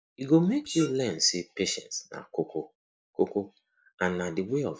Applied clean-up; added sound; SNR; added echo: neural mask model Resemble Enhance denoiser.